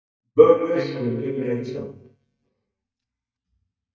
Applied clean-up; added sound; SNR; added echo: neural mask model DeepFilterNet 3.